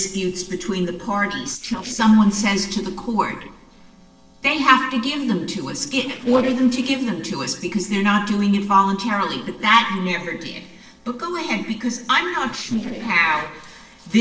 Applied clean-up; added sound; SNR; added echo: neural separator model SepFormer DNS4.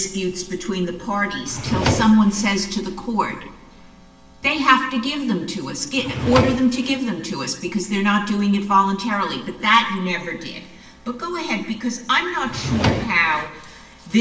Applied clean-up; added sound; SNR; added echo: none; Drawer open or close; 4 dB; reverberation time 0.9 s.